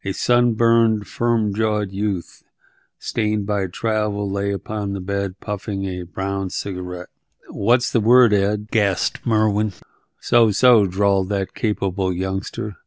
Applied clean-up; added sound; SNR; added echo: none; none; none; none.